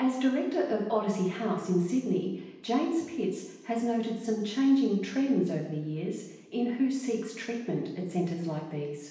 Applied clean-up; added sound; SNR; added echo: none; none; none; reverberation time 0.9 s.